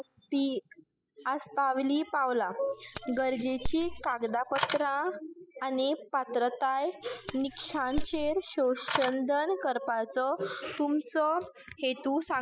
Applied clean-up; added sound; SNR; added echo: classical method spectral subtraction.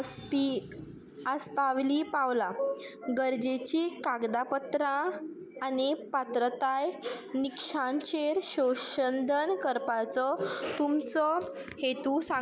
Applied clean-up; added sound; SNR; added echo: none; none; none; none.